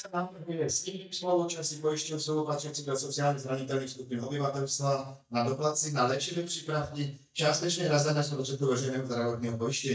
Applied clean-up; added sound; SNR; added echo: neural mask model DeepFilterNet 3.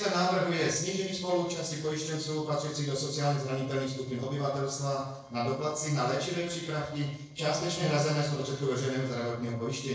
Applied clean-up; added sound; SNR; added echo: neural separator model SepFormer DNS4.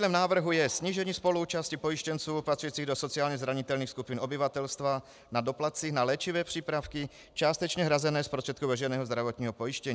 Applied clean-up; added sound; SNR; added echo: none; none; none; none.